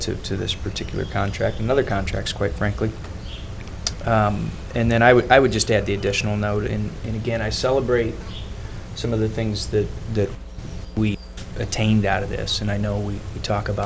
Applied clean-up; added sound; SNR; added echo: none; Insect; 17 dB; none.